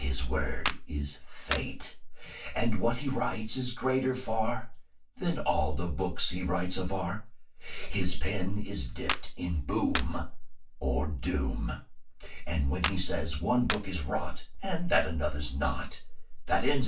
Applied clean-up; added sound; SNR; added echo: none; Clapping; 9 dB; reverberation time 0.2 s.